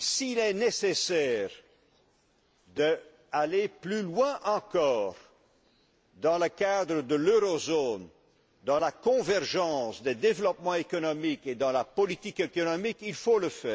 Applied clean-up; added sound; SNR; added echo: none; none; none; none.